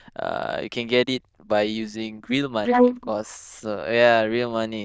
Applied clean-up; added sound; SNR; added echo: neural diffusion model UNIVERSE++.